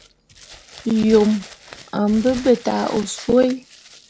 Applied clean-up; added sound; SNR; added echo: none; Crumpling, crinkling; 19 dB; none.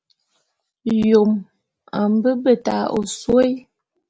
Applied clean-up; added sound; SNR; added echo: none; none; none; none.